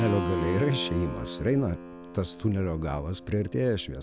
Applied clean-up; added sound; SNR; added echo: none; Keyboard (musical); 8 dB; none.